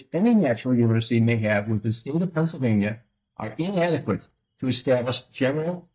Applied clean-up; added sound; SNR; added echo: neural mask model DeepFilterNet 3.